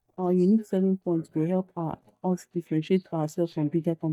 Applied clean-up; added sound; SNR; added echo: neural mask model DeepFilterNet 3.